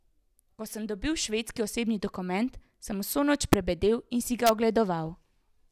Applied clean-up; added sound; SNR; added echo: none; none; none; none.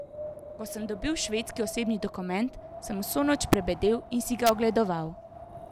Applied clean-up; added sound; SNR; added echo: none; Wind; 13 dB; none.